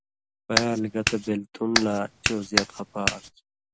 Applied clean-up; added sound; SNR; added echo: none; Clapping; -1 dB; none.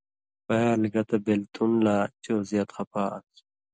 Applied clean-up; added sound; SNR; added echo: none; none; none; none.